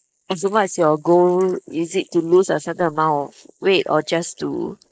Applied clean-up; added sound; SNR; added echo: neural mask model Resemble Enhance denoiser.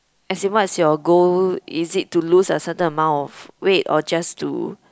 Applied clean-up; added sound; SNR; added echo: none; none; none; none.